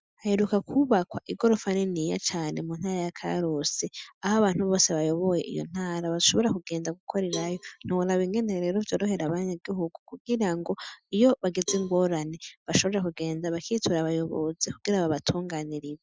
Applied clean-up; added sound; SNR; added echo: classical method Wiener filter.